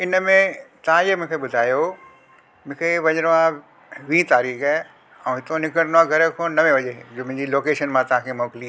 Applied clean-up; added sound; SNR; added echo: none; none; none; none.